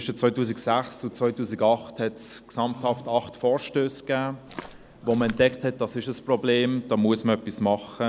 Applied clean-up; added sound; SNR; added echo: none; Walk, footsteps; 16 dB; none.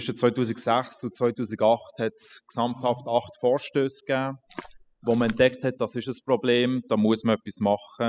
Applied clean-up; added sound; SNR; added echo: classical method spectral subtraction.